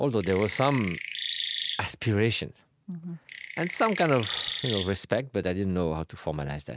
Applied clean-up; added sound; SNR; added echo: neural mask model RNNoise.